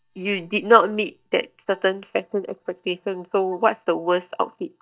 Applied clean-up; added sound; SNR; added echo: neural mask model DeepFilterNet 3.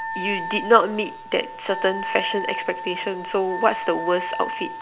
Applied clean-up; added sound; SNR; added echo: none; Wind instrument, woodwind instrument; 7 dB; none.